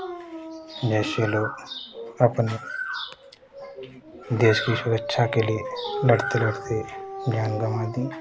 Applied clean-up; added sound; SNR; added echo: none; Dog; 11 dB; none.